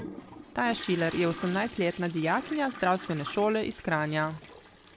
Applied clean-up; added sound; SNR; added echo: none; Toilet flush; 14 dB; none.